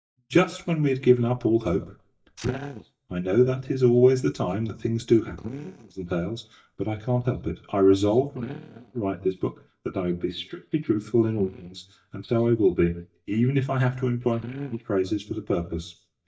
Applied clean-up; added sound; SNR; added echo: neural mask model DeepFilterNet 3.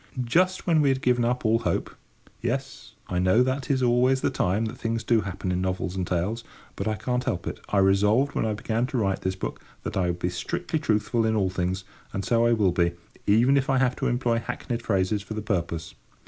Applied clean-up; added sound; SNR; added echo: none; none; none; none.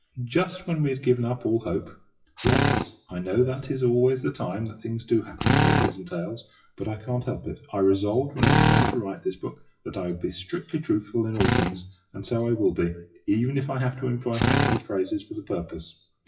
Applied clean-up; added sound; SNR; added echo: classical method WPE with log-MMSE.